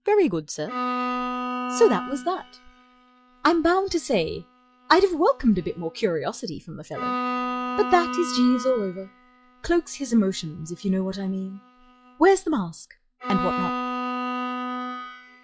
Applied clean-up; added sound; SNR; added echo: classical method log-MMSE.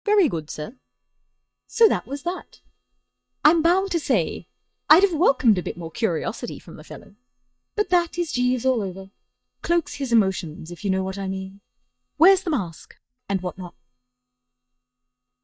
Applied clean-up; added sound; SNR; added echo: neural mask model DeepFilterNet 3.